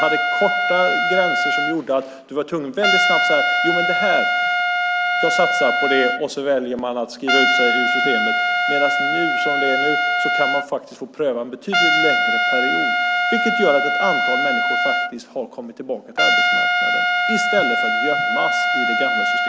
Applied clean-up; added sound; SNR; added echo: none; Trumpet; -5 dB; none.